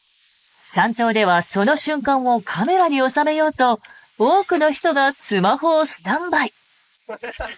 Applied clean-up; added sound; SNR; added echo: neural mask model Resemble Enhance denoiser.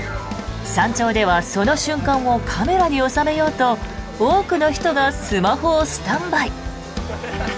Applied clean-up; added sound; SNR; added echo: none; none; none; none.